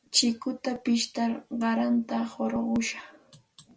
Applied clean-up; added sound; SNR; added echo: none; none; none; none.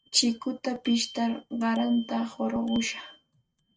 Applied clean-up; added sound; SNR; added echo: neural mask model RNNoise.